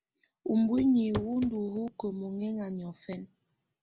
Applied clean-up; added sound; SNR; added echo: none; Walk, footsteps / Run / Wood; 10 dB; none.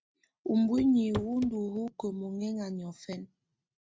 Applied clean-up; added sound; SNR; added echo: neural mask model RNNoise.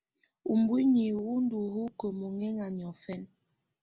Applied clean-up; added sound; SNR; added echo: none; none; none; none.